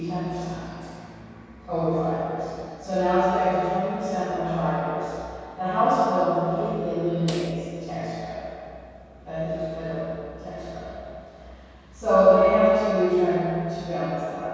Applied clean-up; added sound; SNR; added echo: none; Snare drum; 18 dB; reverberation time 2.2 s.